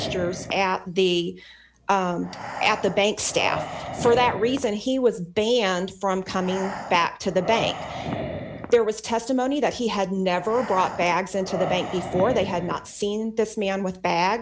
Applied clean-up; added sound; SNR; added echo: none; Breathing; 11 dB; none.